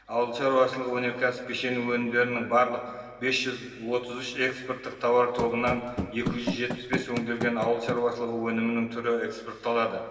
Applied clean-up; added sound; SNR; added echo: none; Run; 6 dB; reverberation time 2.3 s.